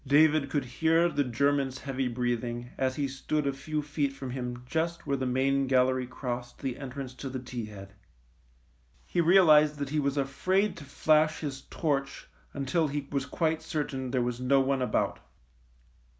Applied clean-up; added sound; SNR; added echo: none; none; none; none.